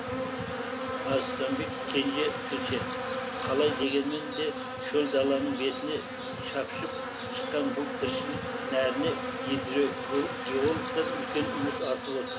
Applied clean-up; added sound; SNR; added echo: none; Insect; 2 dB; none.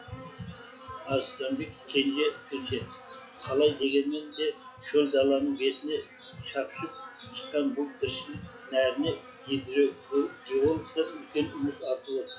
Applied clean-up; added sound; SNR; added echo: classical method log-MMSE.